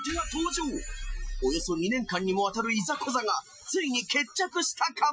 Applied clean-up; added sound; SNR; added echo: classical method Wiener filter.